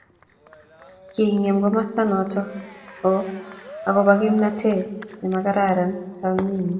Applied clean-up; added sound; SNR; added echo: none; Cheering; 19 dB; reverberation time 1.0 s.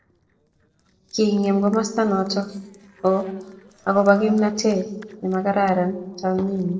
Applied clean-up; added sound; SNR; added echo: neural separator model SepFormer DNS4.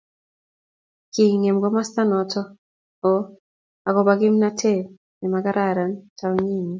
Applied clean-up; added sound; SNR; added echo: none; none; none; none.